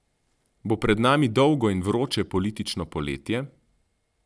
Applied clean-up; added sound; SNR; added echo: none; none; none; none.